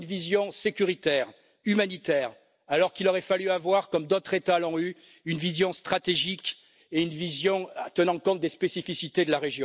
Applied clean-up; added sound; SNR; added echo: none; none; none; none.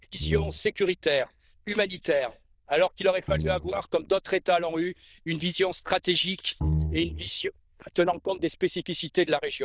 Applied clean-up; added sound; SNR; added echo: neural diffusion model UNIVERSE++.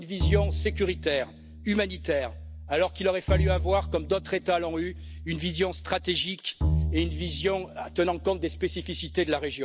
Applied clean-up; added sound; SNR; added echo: none; Bowed string instrument; 3 dB; none.